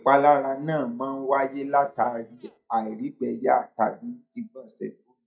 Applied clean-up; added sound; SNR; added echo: neural mask model DeepFilterNet 3.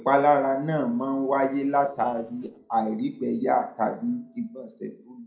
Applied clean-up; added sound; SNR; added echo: neural separator model SepFormer DNS4.